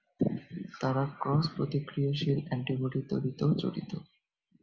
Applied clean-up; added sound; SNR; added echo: none; none; none; none.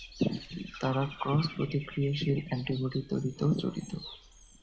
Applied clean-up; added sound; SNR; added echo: none; Bird / Dog; 17 dB; none.